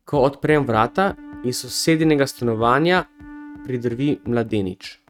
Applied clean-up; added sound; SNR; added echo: neural mask model RNNoise.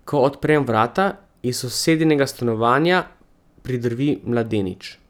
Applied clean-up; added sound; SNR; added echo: none; none; none; none.